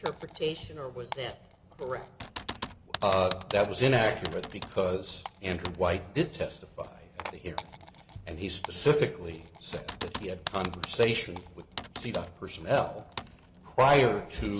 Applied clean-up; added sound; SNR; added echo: none; Typing; 10 dB; none.